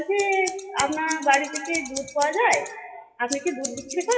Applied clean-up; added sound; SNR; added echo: classical method WPE with log-MMSE.